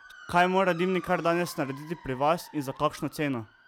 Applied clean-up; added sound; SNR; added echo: none; Motor vehicle (road) / Siren; 19 dB; none.